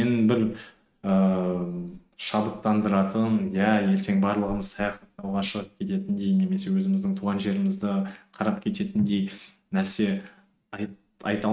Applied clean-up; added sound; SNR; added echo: neural mask model RNNoise.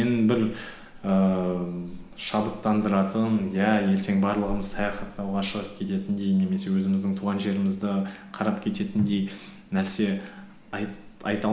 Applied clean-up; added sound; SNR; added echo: none; Dog; 17 dB; none.